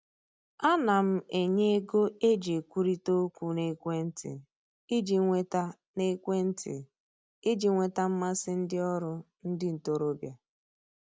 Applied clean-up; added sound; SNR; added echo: none; none; none; none.